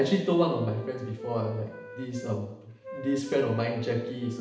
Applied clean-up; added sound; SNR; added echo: none; Wind instrument, woodwind instrument; 14 dB; reverberation time 0.8 s.